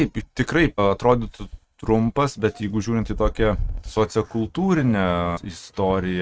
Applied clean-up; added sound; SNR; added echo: neural mask model RNNoise.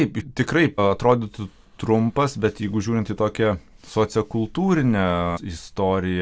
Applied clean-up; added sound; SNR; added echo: none; none; none; none.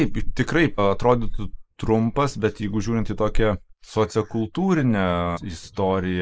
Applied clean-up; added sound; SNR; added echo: neural mask model Resemble Enhance denoiser.